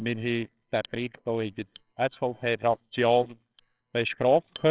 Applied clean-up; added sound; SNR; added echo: neural separator model SepFormer WHAMR!.